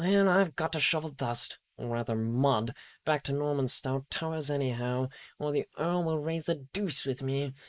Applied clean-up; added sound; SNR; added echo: neural mask model Resemble Enhance denoiser.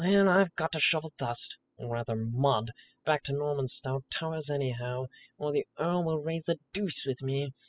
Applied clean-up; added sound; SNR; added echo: classical method spectral subtraction.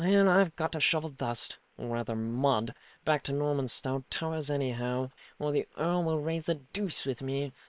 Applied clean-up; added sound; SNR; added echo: neural separator model SepFormer WHAM!.